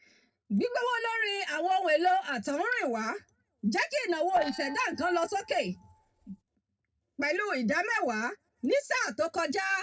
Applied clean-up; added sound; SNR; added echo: neural separator model SepFormer DNS4.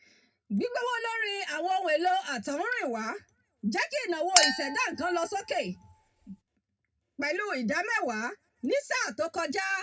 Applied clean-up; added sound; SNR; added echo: none; Chink, clink; 0 dB; reverberation time 0.2 s.